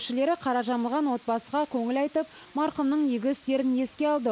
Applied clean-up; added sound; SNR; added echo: none; none; none; none.